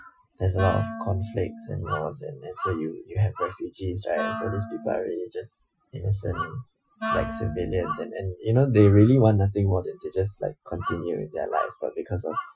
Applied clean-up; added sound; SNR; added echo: classical method Wiener filter.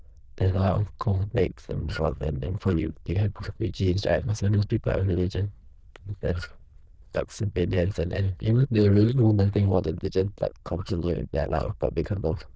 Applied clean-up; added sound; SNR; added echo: neural diffusion model UNIVERSE++.